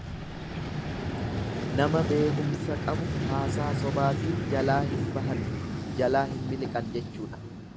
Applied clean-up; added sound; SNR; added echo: none; Vehicle; 0 dB; none.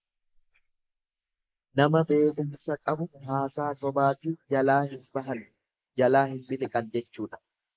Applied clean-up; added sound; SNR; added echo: neural mask model Resemble Enhance denoiser.